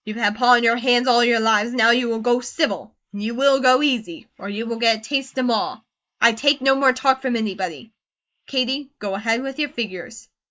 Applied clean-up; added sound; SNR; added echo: neural mask model Resemble Enhance denoiser.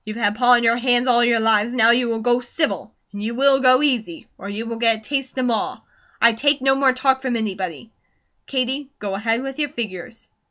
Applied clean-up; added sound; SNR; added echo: none; none; none; none.